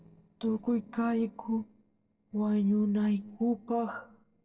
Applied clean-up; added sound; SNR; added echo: neural separator model SepFormer DNS4.